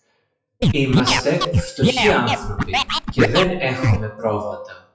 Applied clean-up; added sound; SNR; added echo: classical method WPE with log-MMSE.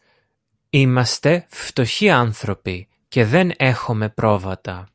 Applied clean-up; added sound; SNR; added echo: none; none; none; none.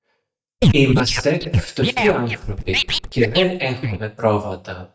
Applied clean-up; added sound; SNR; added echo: neural mask model DeepFilterNet 3.